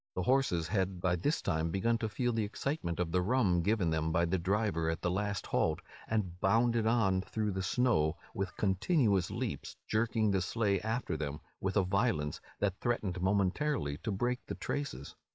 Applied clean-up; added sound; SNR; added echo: none; none; none; none.